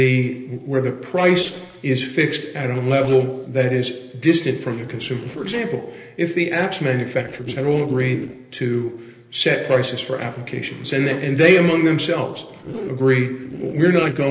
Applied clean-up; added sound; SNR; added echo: neural separator model SepFormer DNS4.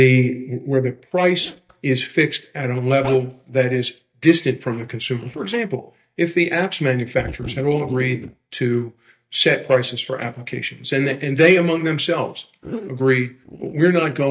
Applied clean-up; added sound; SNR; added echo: neural mask model DeepFilterNet 3.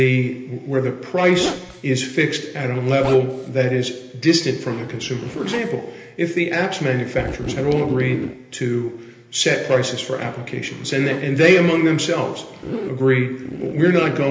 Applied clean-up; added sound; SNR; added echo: none; Zipper (clothing); 14 dB; reverberation time 1.4 s.